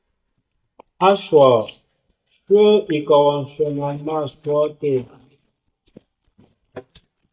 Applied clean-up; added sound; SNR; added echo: neural mask model DeepFilterNet 3.